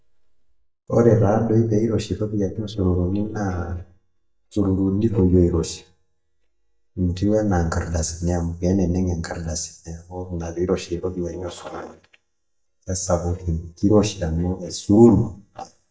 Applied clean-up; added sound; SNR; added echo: neural mask model DeepFilterNet 3.